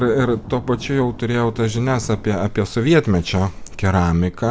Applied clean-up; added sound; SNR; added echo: none; Thunder / Rain; 18 dB; none.